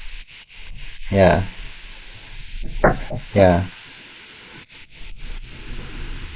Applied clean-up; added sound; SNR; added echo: neural mask model Resemble Enhance denoiser.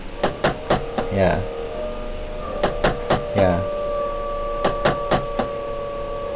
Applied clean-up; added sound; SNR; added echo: none; Knock; 0 dB; none.